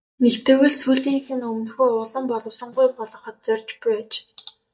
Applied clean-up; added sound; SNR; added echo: neural mask model DeepFilterNet 3.